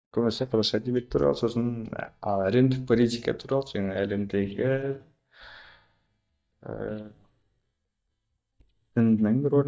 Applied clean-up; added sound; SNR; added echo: neural mask model DeepFilterNet 3.